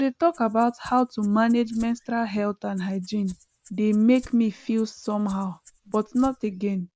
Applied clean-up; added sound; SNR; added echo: none; Rattle (instrument); 15 dB; none.